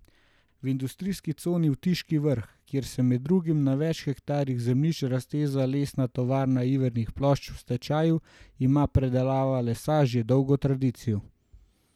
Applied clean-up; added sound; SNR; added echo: none; none; none; none.